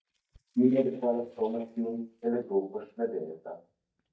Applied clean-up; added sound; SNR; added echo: neural mask model DeepFilterNet 3.